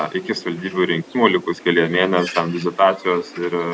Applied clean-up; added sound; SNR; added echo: none; Bird; 18 dB; none.